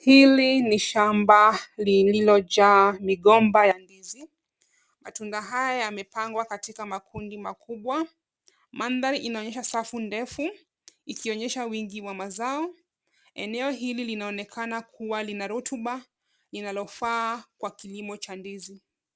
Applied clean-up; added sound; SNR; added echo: none; none; none; none.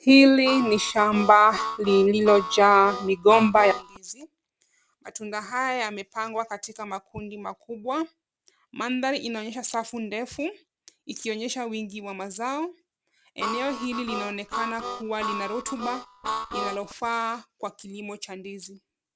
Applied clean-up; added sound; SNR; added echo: none; Harmonica; 8 dB; none.